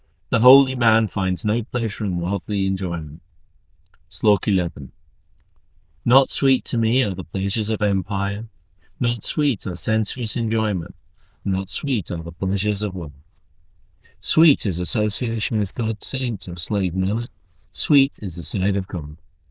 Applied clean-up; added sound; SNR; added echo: neural diffusion model UNIVERSE++.